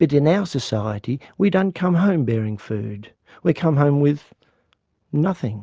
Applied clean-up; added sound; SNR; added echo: none; none; none; none.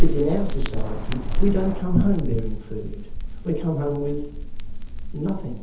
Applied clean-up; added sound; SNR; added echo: none; Crackle; -5 dB; reverberation time 0.8 s.